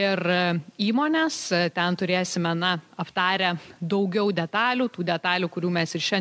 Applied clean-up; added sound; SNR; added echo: none; none; none; none.